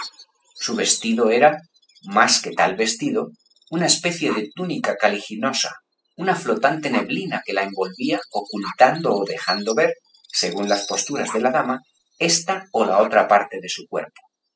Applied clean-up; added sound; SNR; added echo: classical method spectral subtraction.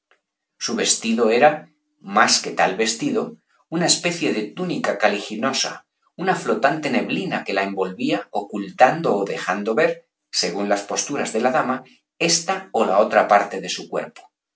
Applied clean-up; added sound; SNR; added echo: none; none; none; none.